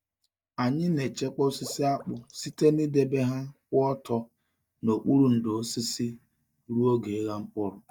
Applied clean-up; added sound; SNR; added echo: neural mask model DeepFilterNet 3.